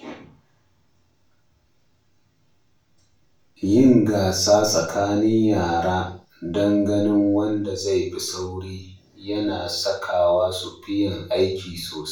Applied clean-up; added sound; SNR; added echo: none; none; none; reverberation time 0.3 s.